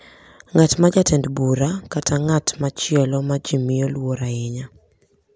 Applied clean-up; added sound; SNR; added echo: none; none; none; none.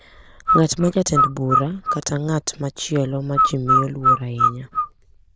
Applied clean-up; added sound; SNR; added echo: neural diffusion model UNIVERSE++.